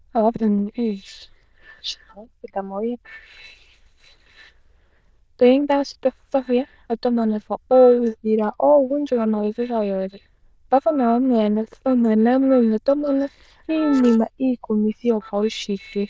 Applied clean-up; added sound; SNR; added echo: neural diffusion model UNIVERSE++.